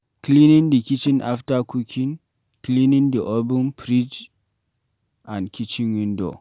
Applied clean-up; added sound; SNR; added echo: none; none; none; none.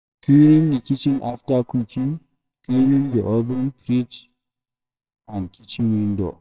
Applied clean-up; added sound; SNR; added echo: neural separator model SepFormer WHAMR!.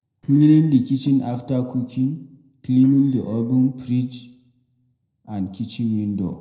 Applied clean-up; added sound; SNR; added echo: neural separator model SepFormer DNS4.